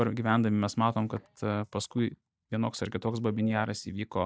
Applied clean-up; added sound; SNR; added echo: neural mask model DeepFilterNet 3.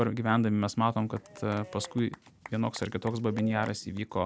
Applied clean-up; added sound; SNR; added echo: none; Applause / Cheering / Clapping; 17 dB; none.